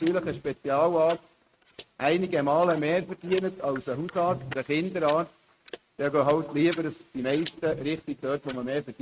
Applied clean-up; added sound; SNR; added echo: neural mask model RNNoise.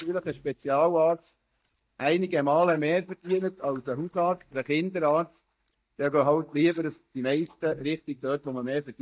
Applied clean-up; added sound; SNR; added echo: neural mask model DeepFilterNet 3.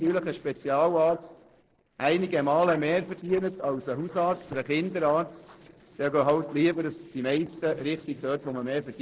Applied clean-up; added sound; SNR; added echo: neural separator model SepFormer DNS4.